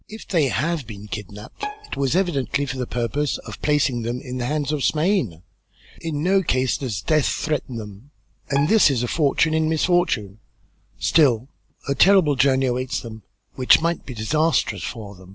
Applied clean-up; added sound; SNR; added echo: none; Bowed string instrument; 16 dB; none.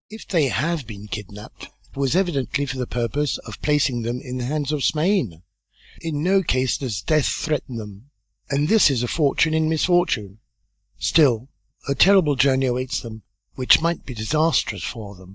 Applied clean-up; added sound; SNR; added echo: neural mask model DeepFilterNet 3.